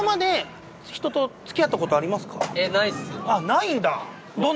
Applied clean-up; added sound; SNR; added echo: none; none; none; none.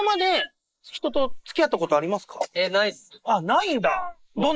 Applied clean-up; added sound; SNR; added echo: neural mask model Resemble Enhance denoiser.